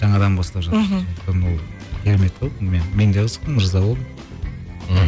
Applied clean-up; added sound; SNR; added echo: none; none; none; none.